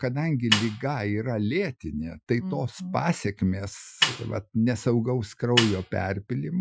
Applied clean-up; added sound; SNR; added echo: classical method Wiener filter.